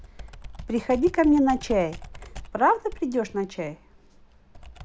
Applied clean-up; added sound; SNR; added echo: none; Computer keyboard; 15 dB; none.